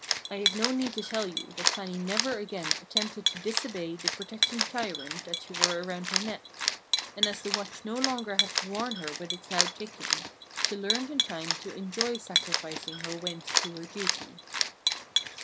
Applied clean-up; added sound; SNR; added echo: none; Cat; -4 dB; none.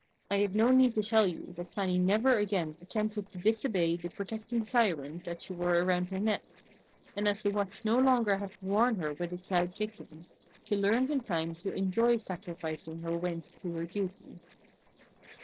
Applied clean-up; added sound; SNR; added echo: neural separator model SepFormer DNS4.